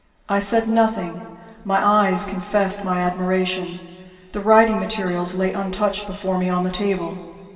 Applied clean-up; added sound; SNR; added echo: none; none; none; reverberation time 2.2 s.